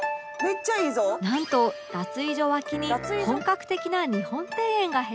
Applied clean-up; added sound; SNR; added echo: none; Piano; 13 dB; none.